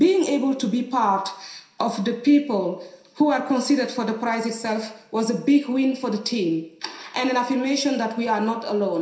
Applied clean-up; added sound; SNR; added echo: none; none; none; reverberation time 0.7 s.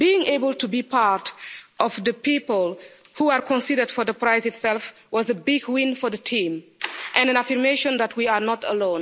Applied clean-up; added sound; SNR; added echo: none; none; none; none.